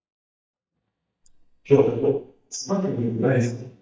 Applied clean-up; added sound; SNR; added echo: neural mask model DeepFilterNet 3.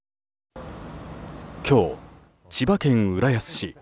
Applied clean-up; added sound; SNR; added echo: none; none; none; none.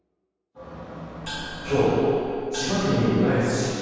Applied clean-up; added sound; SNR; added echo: none; Gong; 13 dB; reverberation time 2.2 s.